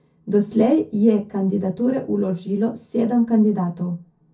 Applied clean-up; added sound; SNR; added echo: none; none; none; reverberation time 0.3 s.